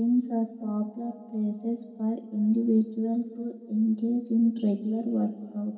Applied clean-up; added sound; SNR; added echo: none; none; none; reverberation time 2.6 s.